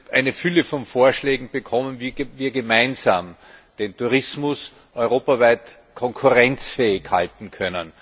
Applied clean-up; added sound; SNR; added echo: none; none; none; none.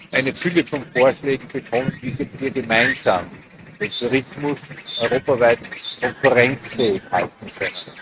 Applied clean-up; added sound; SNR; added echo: neural mask model RNNoise.